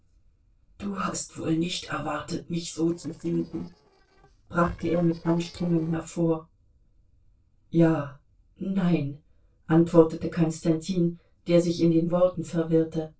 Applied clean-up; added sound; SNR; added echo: neural separator model SepFormer DNS4.